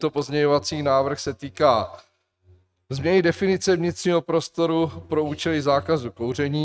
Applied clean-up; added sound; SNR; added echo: neural mask model RNNoise.